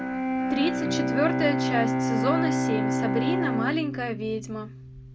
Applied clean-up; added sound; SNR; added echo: none; Bowed string instrument; -2 dB; none.